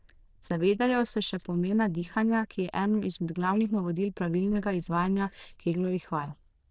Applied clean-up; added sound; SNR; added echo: neural diffusion model UNIVERSE++.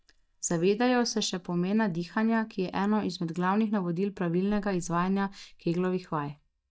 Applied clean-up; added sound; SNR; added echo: neural mask model DeepFilterNet 3.